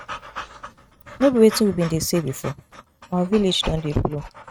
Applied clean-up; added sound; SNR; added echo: neural mask model RNNoise.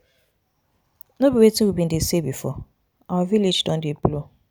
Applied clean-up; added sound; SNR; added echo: none; none; none; none.